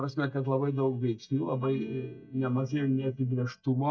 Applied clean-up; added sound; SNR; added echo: neural mask model DeepFilterNet 3.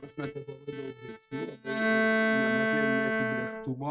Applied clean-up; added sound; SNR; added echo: neural mask model RNNoise.